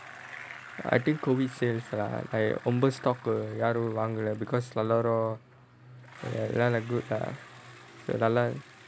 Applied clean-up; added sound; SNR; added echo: none; Bicycle; 19 dB; none.